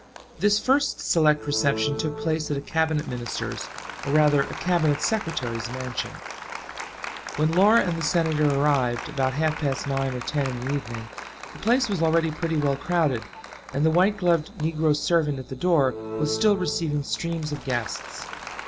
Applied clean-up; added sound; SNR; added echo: none; Applause; 11 dB; none.